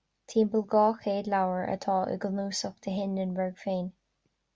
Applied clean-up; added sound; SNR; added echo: none; none; none; none.